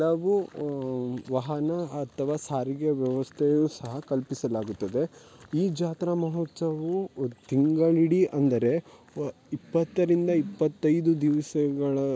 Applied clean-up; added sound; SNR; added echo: none; none; none; none.